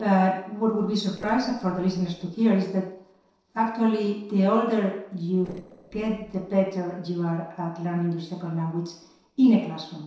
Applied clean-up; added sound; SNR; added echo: neural separator model SepFormer DNS4.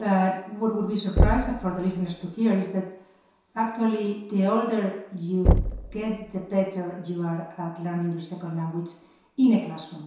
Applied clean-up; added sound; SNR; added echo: none; Knock / Wood; 1 dB; reverberation time 0.7 s.